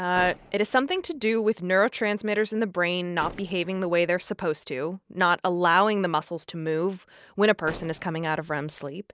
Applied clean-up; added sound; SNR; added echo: none; Gunshot, gunfire; 18 dB; none.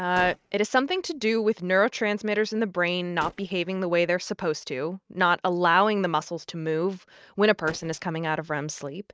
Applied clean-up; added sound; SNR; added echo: neural mask model RNNoise.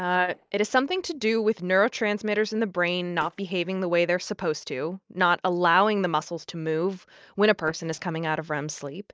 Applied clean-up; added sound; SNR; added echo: neural mask model DeepFilterNet 3.